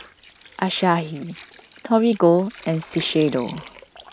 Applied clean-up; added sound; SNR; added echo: none; Water; 19 dB; none.